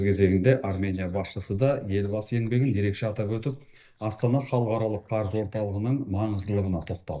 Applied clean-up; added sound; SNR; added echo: neural mask model DeepFilterNet 3.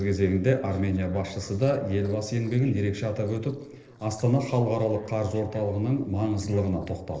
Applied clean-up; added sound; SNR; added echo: neural separator model SepFormer DNS4.